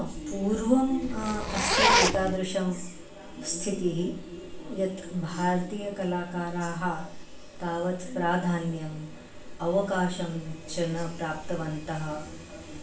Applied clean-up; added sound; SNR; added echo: none; Zipper (clothing); -5 dB; reverberation time 0.4 s.